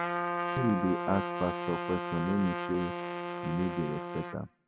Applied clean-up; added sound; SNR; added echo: none; Trumpet; 2 dB; none.